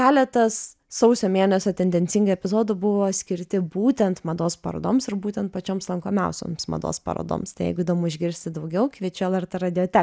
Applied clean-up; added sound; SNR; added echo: none; none; none; none.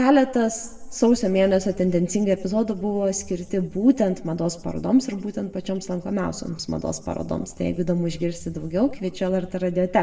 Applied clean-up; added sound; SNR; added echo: none; Walk, footsteps; 17 dB; reverberation time 1.0 s.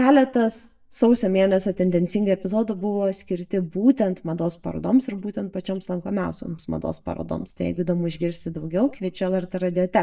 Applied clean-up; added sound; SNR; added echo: neural mask model DeepFilterNet 3.